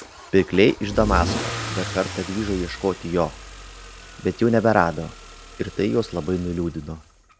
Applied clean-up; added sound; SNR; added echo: none; Engine starting / Accelerating, revving, vroom / Car; 9 dB; none.